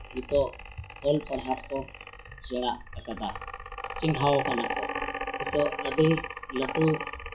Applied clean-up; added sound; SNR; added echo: classical method WPE with log-MMSE.